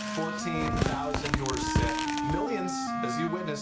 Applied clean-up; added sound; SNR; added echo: none; Wind instrument, woodwind instrument + Tearing; -4 dB; none.